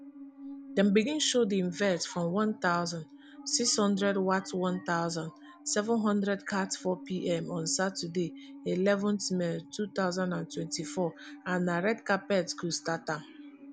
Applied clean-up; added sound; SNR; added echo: none; Musical instrument; 17 dB; none.